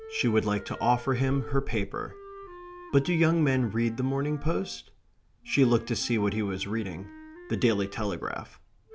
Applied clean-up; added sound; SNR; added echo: none; Wind instrument, woodwind instrument; 18 dB; none.